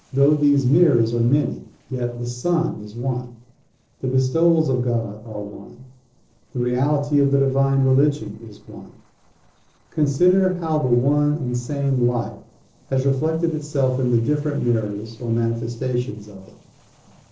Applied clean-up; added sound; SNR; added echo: neural separator model SepFormer DNS4.